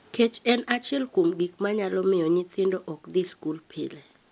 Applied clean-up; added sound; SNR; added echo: none; none; none; none.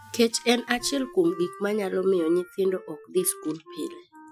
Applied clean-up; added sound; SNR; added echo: classical method Wiener filter.